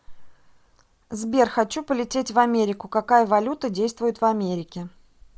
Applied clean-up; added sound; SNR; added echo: none; none; none; none.